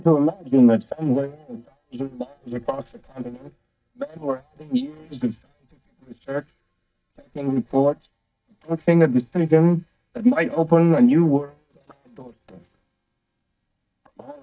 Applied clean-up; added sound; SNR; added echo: neural mask model DeepFilterNet 3.